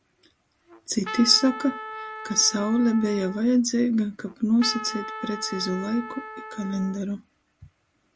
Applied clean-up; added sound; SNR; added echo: none; Trumpet; 12 dB; none.